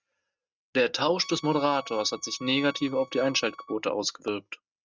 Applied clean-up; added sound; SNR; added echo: neural mask model RNNoise.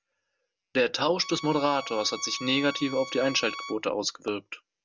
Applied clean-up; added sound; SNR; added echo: none; Bowed string instrument; 12 dB; none.